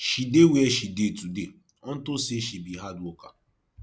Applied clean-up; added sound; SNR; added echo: none; none; none; none.